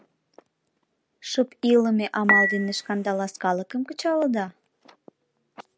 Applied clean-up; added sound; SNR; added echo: none; Dishes, pots, and pans / Chink, clink; -2 dB; none.